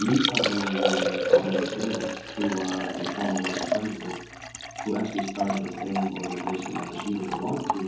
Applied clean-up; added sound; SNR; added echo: none; Liquid; 0 dB; reverberation time 1.3 s.